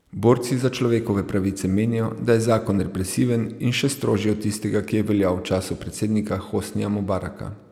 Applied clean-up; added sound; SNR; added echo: none; none; none; none.